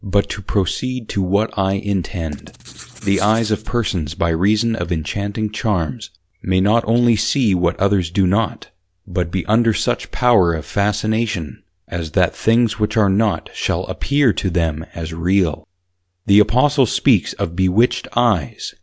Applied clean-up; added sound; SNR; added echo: none; Writing; 18 dB; none.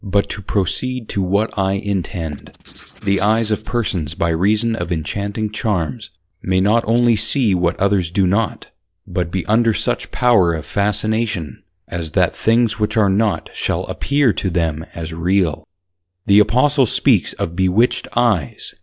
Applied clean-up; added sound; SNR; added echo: neural mask model Resemble Enhance denoiser.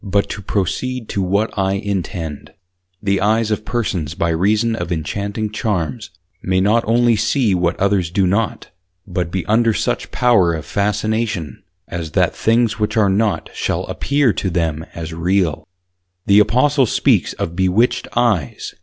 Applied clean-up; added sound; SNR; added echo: none; none; none; none.